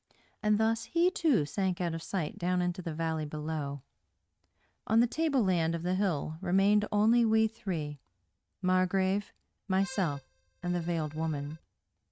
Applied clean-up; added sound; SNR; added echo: neural mask model RNNoise.